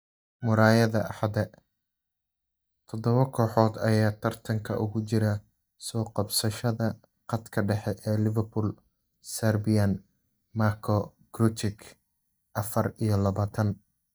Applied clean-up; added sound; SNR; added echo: neural mask model DeepFilterNet 3.